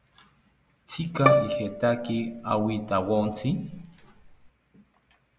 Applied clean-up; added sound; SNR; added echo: none; Bowed string instrument; 1 dB; none.